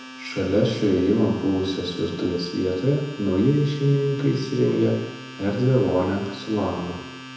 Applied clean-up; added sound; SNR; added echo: none; Domestic sounds, home sounds; 16 dB; reverberation time 1.0 s.